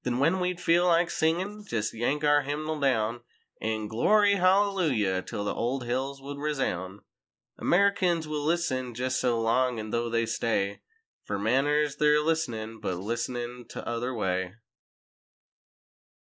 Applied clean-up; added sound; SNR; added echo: neural mask model Resemble Enhance denoiser.